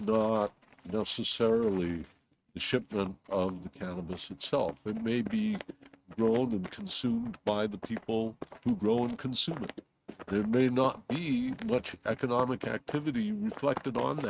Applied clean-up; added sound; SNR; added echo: neural mask model RNNoise.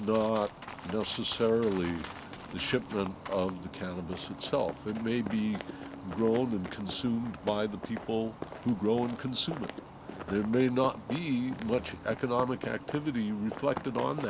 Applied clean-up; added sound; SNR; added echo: none; Run; 14 dB; none.